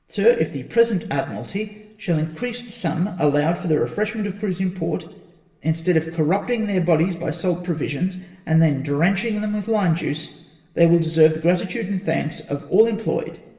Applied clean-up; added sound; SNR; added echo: none; none; none; reverberation time 1.1 s.